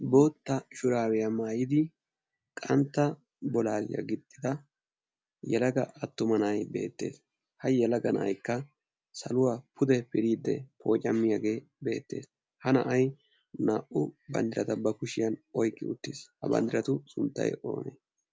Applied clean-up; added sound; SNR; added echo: none; none; none; none.